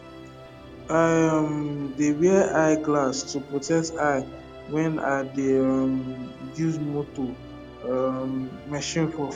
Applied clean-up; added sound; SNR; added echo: none; Musical instrument; 17 dB; none.